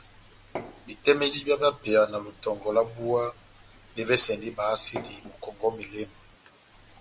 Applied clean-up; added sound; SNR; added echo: none; Fill (with liquid) / Glass / Water; 18 dB; none.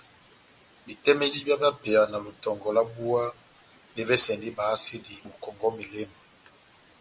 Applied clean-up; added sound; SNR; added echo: none; none; none; none.